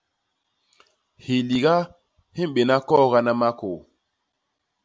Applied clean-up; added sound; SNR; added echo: none; none; none; none.